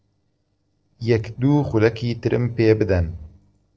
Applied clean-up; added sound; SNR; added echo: neural separator model SepFormer DNS4.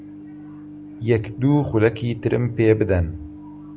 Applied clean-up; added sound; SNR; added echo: none; Microwave oven; 16 dB; none.